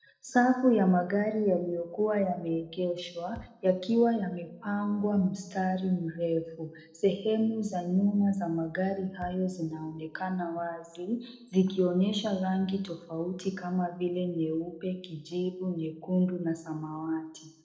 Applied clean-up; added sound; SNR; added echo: neural separator model SepFormer DNS4.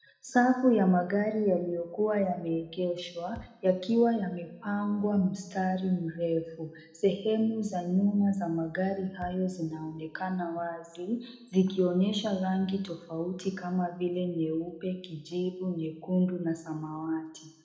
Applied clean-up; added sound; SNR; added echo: none; Bass drum; 19 dB; reverberation time 0.8 s.